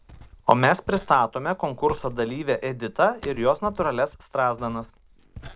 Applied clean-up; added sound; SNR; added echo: none; Walk, footsteps; 18 dB; none.